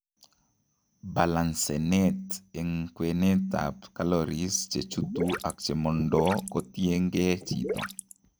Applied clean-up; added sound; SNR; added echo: none; Gurgling / Liquid; 7 dB; none.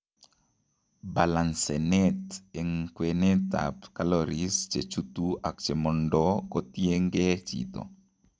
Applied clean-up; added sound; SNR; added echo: none; none; none; none.